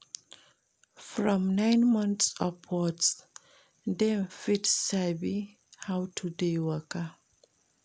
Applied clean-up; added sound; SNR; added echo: none; none; none; none.